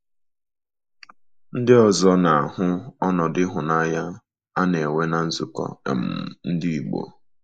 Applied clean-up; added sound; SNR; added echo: neural mask model Resemble Enhance denoiser.